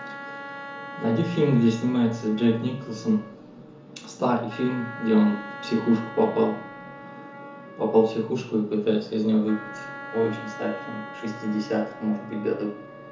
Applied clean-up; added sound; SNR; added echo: none; Wind instrument, woodwind instrument; 15 dB; reverberation time 0.6 s.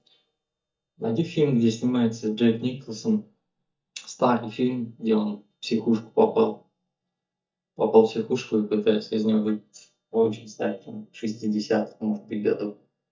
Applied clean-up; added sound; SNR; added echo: neural mask model DeepFilterNet 3.